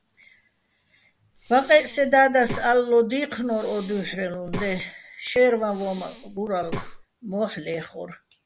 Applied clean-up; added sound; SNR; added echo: none; Breathing; 13 dB; none.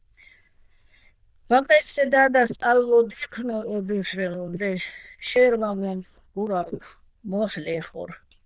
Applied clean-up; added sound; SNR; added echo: neural diffusion model UNIVERSE++.